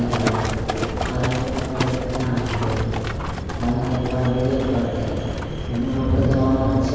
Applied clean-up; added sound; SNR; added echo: none; Livestock, farm animals, working animals; 3 dB; reverberation time 1.9 s.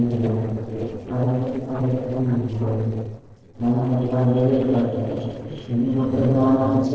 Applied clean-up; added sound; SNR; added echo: neural separator model SepFormer DNS4.